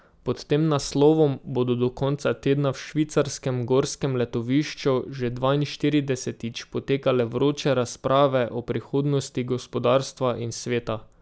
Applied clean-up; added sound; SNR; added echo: none; none; none; none.